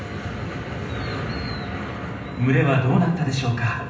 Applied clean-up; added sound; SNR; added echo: none; none; none; reverberation time 0.8 s.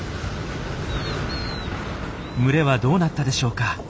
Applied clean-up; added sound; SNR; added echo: none; none; none; none.